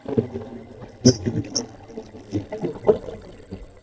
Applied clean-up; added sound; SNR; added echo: neural mask model DeepFilterNet 3.